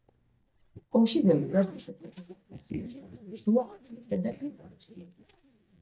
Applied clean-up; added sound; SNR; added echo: neural mask model DeepFilterNet 3.